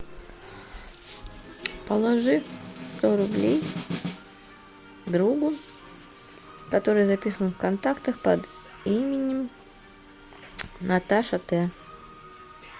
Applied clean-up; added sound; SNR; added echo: none; Snare drum; 10 dB; none.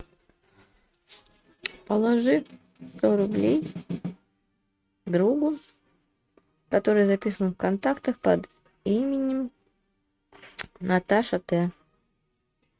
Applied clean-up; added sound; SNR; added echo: neural mask model RNNoise.